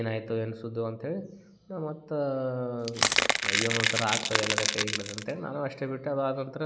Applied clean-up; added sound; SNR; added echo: none; Crackle / Crushing; -4 dB; none.